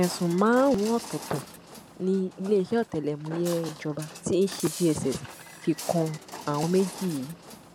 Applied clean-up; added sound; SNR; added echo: none; Walk, footsteps; 15 dB; none.